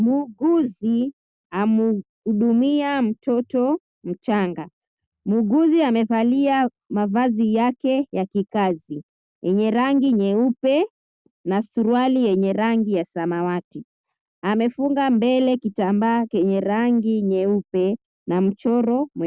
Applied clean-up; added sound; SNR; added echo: none; none; none; none.